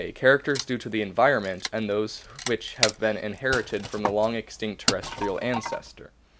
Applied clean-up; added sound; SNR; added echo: none; Wood; 8 dB; none.